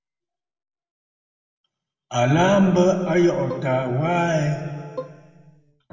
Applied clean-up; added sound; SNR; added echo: none; Bowed string instrument; 15 dB; reverberation time 2.4 s.